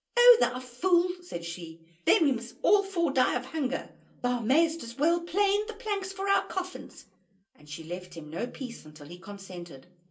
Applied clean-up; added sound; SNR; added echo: none; none; none; reverberation time 0.2 s.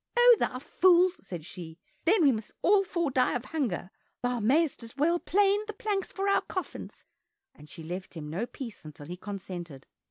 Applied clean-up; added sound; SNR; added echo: none; none; none; none.